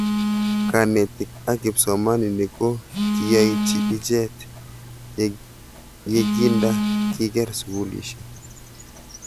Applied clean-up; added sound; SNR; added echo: none; Telephone; 2 dB; none.